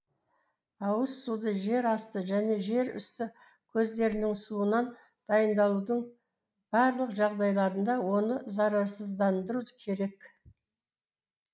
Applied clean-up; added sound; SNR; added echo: neural mask model Resemble Enhance denoiser.